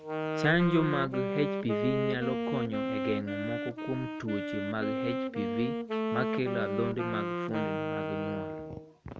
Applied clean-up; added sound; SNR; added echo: none; Wind instrument, woodwind instrument; 0 dB; none.